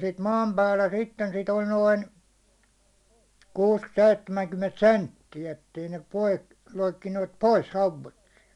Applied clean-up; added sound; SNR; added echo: none; none; none; none.